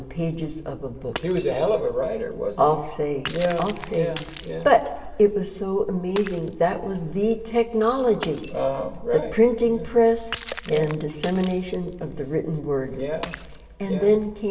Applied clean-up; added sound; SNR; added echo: none; Shatter; 16 dB; reverberation time 1.2 s.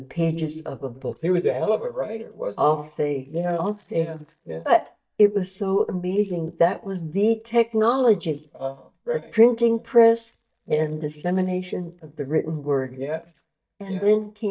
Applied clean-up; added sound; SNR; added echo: neural mask model DeepFilterNet 3.